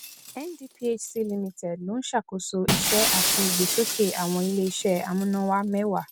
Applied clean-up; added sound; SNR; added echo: none; Shatter; 3 dB; none.